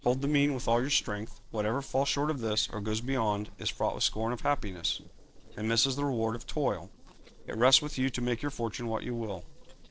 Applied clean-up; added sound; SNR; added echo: neural separator model SepFormer DNS4.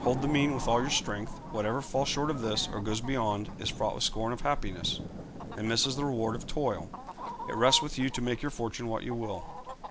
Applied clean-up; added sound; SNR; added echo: none; Thunder + Chicken, rooster; 10 dB; none.